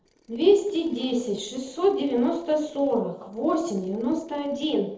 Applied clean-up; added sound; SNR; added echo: neural separator model SepFormer DNS4.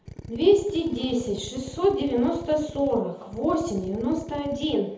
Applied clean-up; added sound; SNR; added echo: none; Drill; 15 dB; reverberation time 0.7 s.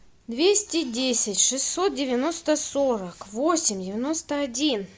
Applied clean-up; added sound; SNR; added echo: none; none; none; none.